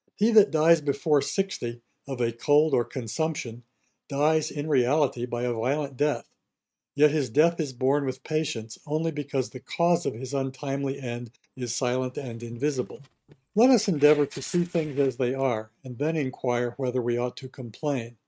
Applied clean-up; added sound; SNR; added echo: neural mask model RNNoise.